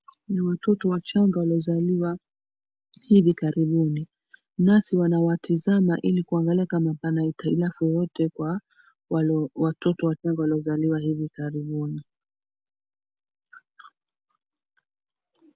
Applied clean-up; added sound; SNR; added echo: none; none; none; none.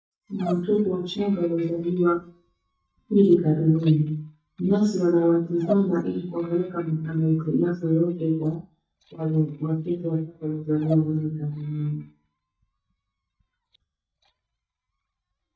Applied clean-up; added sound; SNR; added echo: neural mask model DeepFilterNet 3.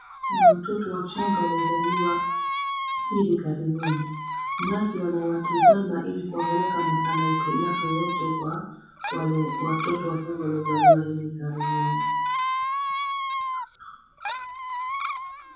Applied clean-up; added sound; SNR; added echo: none; Squeak; -3 dB; reverberation time 0.7 s.